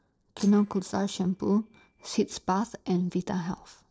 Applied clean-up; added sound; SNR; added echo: neural separator model SepFormer DNS4.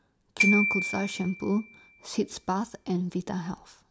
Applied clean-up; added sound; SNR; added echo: none; Glockenspiel; 3 dB; none.